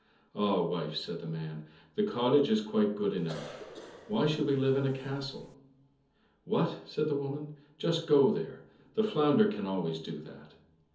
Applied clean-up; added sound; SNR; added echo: none; Cough; 17 dB; reverberation time 0.7 s.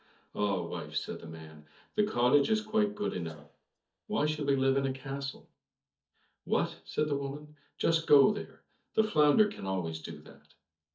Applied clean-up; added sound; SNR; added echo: neural mask model DeepFilterNet 3.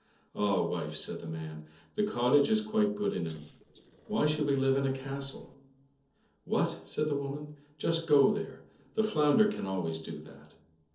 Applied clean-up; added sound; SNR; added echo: neural separator model SepFormer DNS4.